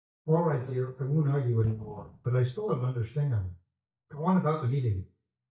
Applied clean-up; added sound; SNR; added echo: neural mask model DeepFilterNet 3.